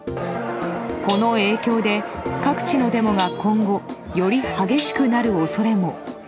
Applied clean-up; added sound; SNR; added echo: none; Cutlery, silverware; 8 dB; none.